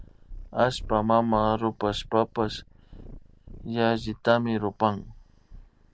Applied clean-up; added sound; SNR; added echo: none; Purr; 17 dB; none.